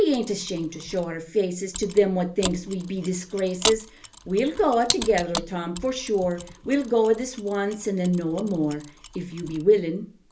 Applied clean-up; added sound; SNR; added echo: none; Mechanisms; 11 dB; reverberation time 0.3 s.